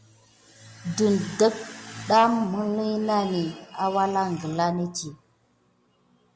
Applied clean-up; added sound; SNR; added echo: none; none; none; none.